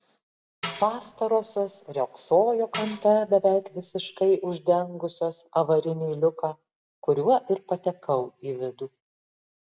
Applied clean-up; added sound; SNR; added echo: none; Tambourine; -2 dB; none.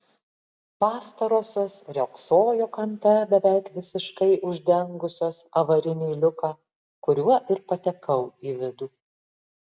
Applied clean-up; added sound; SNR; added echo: none; none; none; none.